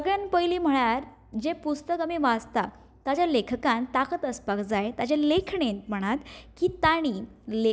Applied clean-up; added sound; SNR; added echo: none; none; none; none.